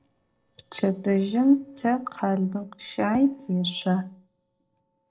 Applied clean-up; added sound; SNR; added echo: neural separator model SepFormer DNS4.